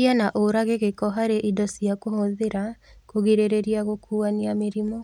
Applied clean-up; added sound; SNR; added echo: none; none; none; none.